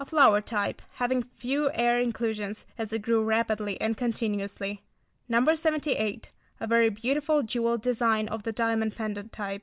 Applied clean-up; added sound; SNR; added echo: none; none; none; none.